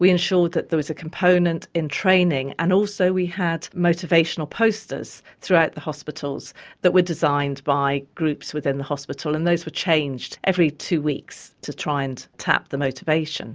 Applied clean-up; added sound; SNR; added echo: none; none; none; none.